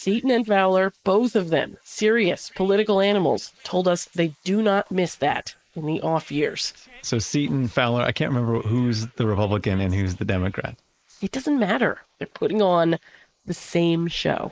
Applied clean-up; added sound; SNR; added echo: neural mask model Resemble Enhance denoiser.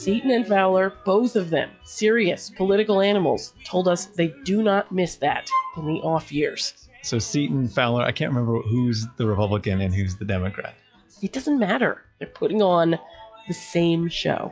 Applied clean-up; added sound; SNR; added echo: classical method log-MMSE.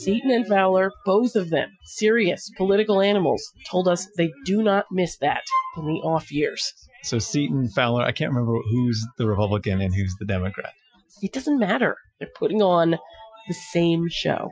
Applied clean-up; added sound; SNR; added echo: classical method Wiener filter.